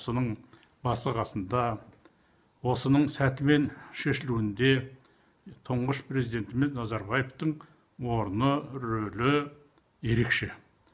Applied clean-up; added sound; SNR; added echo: none; none; none; none.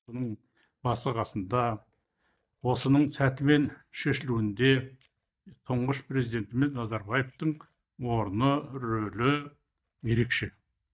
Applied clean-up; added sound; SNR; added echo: neural mask model DeepFilterNet 3.